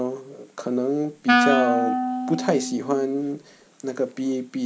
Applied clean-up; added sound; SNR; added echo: none; Wind instrument, woodwind instrument; -1 dB; none.